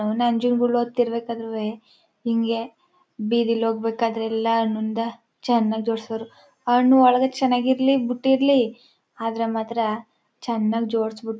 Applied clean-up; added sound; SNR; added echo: none; none; none; none.